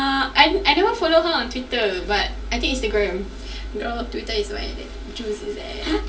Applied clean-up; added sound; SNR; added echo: none; none; none; reverberation time 0.3 s.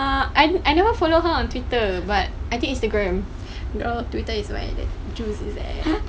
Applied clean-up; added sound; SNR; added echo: none; none; none; none.